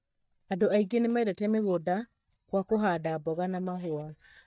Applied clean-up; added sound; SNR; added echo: neural mask model DeepFilterNet 3.